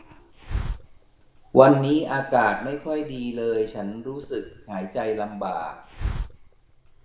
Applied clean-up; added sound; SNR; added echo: none; Hiss; 12 dB; reverberation time 0.8 s.